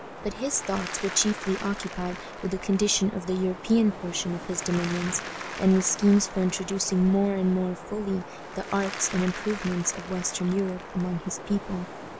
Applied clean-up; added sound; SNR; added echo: none; Applause / Crowd + Wind; 12 dB; none.